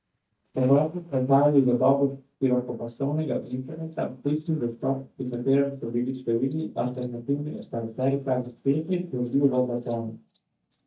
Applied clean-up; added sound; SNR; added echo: neural mask model DeepFilterNet 3.